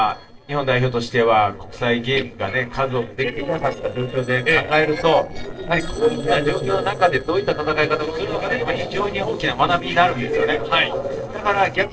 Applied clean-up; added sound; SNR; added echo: neural separator model SepFormer DNS4.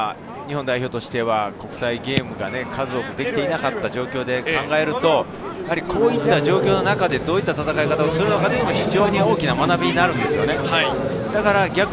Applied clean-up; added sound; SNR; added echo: none; none; none; none.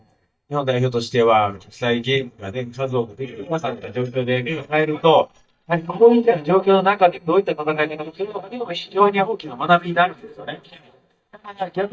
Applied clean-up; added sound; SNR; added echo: neural mask model DeepFilterNet 3.